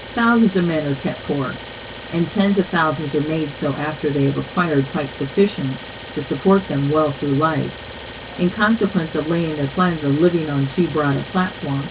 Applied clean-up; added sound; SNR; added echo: none; Idling; 13 dB; reverberation time 0.1 s.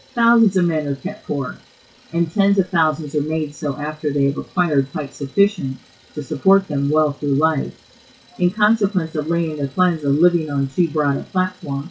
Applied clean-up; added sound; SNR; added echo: classical method WPE with log-MMSE.